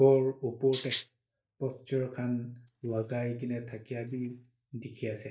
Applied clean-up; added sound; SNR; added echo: neural mask model DeepFilterNet 3.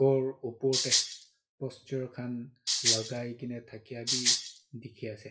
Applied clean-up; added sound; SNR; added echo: classical method WPE with log-MMSE.